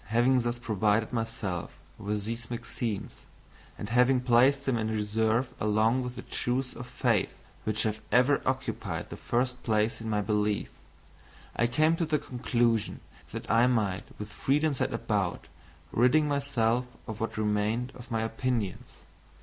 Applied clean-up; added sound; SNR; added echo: none; none; none; none.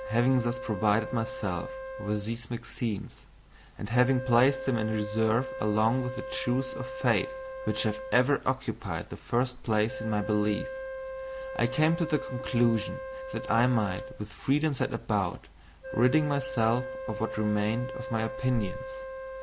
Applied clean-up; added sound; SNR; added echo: none; Wind instrument, woodwind instrument; 10 dB; none.